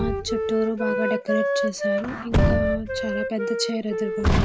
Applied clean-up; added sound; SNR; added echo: none; Wind instrument, woodwind instrument + Truck; -5 dB; none.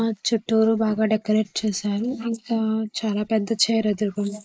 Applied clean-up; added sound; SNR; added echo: neural mask model Resemble Enhance denoiser.